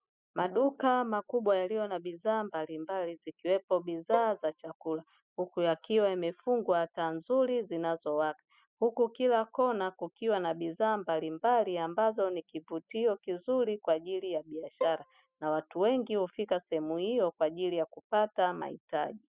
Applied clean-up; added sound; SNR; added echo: classical method spectral subtraction.